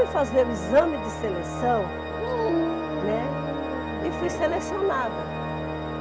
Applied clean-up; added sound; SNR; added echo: none; Dog + Organ; 2 dB; none.